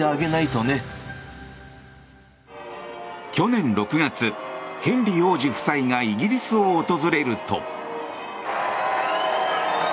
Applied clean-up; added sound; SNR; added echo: none; none; none; none.